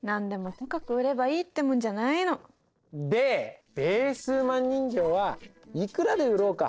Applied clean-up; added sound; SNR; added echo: neural separator model SepFormer DNS4.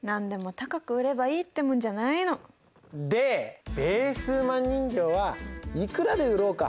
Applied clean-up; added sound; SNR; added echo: none; none; none; none.